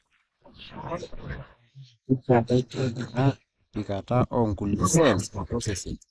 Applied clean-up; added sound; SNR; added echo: neural mask model Resemble Enhance denoiser.